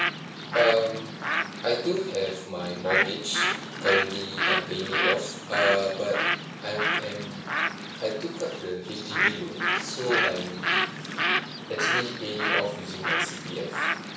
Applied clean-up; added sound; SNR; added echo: none; Bird; -2 dB; reverberation time 0.7 s.